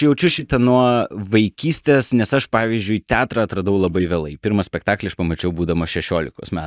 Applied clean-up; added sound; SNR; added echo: neural mask model DeepFilterNet 3.